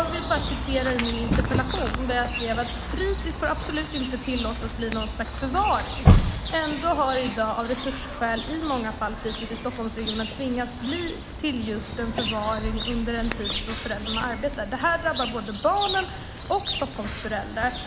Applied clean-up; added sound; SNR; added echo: none; Chirp, tweet; 1 dB; none.